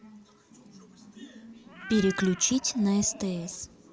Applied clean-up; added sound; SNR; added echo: none; Meow; 14 dB; none.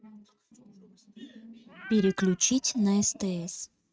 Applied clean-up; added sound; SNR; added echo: neural mask model RNNoise.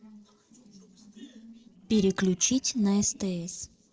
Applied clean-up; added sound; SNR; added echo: neural separator model SepFormer DNS4.